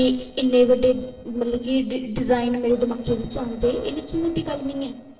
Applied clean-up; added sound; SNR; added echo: neural separator model SepFormer DNS4.